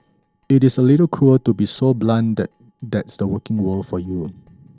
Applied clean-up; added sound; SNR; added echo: neural separator model SepFormer DNS4.